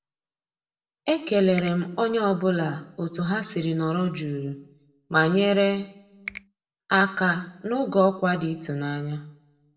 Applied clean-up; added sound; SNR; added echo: none; Finger snapping; 18 dB; reverberation time 0.6 s.